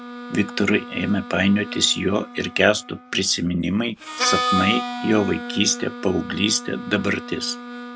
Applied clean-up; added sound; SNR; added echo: none; Harmonica; 8 dB; none.